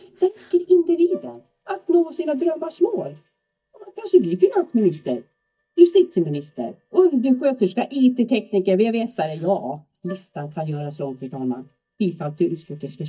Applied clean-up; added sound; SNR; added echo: neural mask model DeepFilterNet 3.